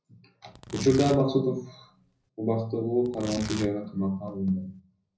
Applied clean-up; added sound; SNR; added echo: none; Tearing; 13 dB; reverberation time 0.4 s.